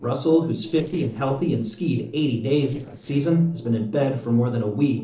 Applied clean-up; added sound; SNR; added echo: neural separator model SepFormer DNS4.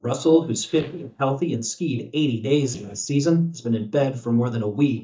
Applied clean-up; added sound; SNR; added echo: neural mask model DeepFilterNet 3.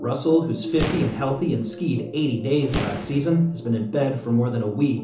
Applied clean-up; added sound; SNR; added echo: none; Boom; 10 dB; reverberation time 0.8 s.